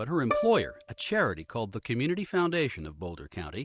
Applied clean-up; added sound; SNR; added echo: neural mask model RNNoise.